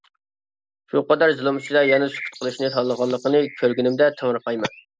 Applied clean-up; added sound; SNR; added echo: none; Bird; 14 dB; none.